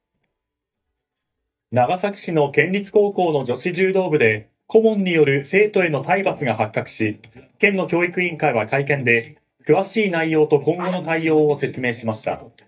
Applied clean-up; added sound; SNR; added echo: neural mask model DeepFilterNet 3.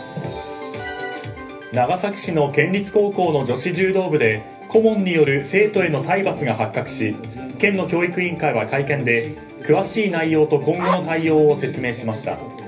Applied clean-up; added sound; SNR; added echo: none; Zipper (clothing); 5 dB; reverberation time 0.3 s.